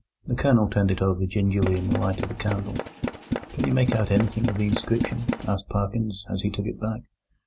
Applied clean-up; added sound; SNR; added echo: none; Tools; 4 dB; none.